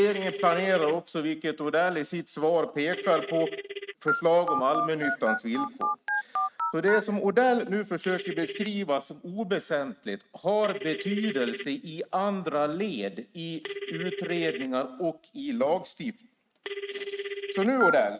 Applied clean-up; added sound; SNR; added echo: neural mask model RNNoise.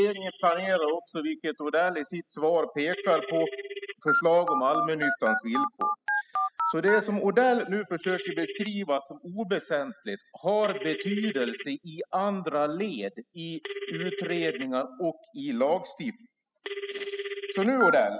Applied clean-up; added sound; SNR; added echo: classical method spectral subtraction.